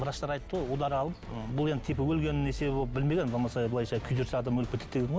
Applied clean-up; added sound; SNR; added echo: none; none; none; none.